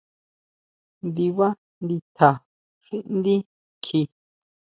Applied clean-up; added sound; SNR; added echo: none; none; none; none.